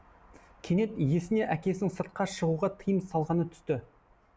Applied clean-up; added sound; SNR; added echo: none; none; none; none.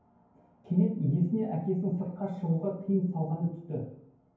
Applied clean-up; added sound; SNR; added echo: none; none; none; reverberation time 0.9 s.